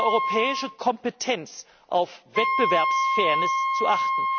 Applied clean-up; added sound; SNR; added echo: none; Wind instrument, woodwind instrument; -1 dB; none.